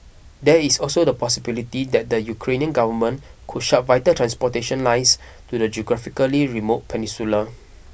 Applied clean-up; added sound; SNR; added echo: none; none; none; none.